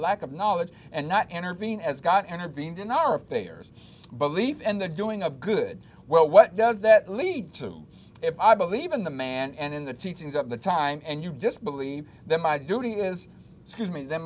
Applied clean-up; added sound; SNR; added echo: none; none; none; none.